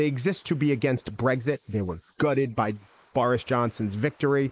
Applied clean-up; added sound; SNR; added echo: neural mask model Resemble Enhance denoiser.